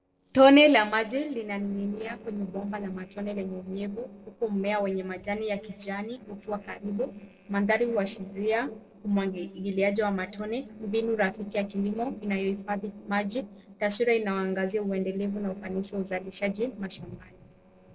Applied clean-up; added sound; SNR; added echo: neural separator model SepFormer DNS4.